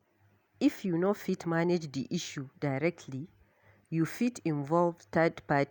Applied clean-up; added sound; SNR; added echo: none; none; none; none.